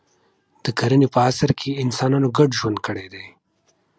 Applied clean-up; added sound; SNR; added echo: none; none; none; none.